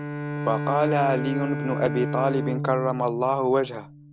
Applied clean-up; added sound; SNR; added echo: none; Bowed string instrument; 5 dB; none.